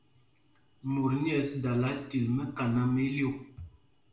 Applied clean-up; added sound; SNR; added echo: none; none; none; reverberation time 0.6 s.